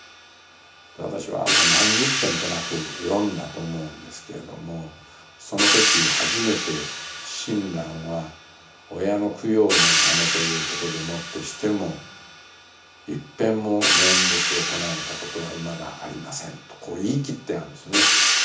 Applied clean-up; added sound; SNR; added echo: none; Hi-hat; -3 dB; reverberation time 0.4 s.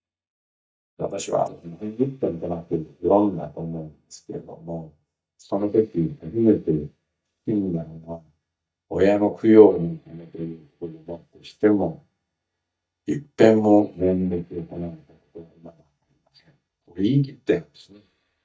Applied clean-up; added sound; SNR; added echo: neural mask model DeepFilterNet 3.